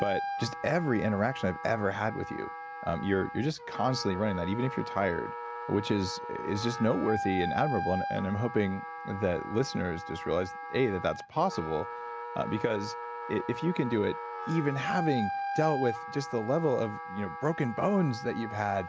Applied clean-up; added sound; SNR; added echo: none; Wind instrument, woodwind instrument; 7 dB; none.